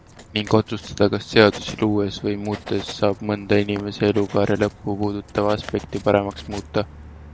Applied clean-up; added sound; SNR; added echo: none; Writing; 18 dB; none.